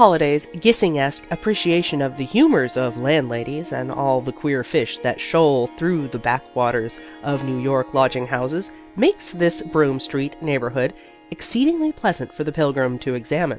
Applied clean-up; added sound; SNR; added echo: none; Harp; 19 dB; none.